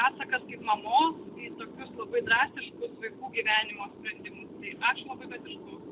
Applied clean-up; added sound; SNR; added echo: none; none; none; none.